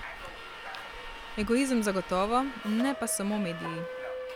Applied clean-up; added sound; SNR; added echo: none; Subway, metro, underground; 9 dB; none.